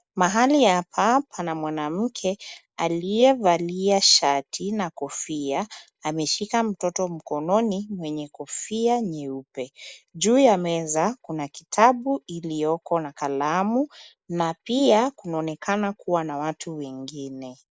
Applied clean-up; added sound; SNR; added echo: neural mask model Resemble Enhance denoiser.